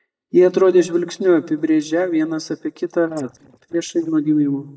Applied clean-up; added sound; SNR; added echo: neural mask model DeepFilterNet 3.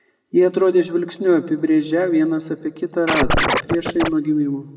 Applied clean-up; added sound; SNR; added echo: none; Scratching (performance technique); 0 dB; reverberation time 1.0 s.